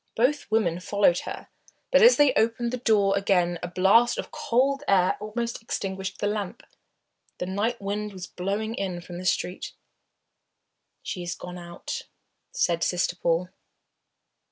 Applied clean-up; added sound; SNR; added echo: none; none; none; none.